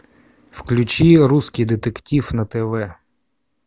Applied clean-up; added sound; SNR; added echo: none; none; none; none.